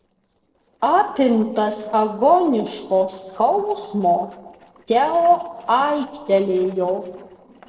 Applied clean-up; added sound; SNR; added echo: neural separator model SepFormer DNS4.